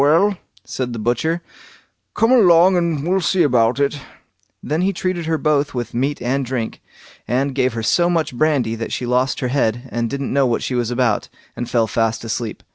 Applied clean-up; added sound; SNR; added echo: none; none; none; none.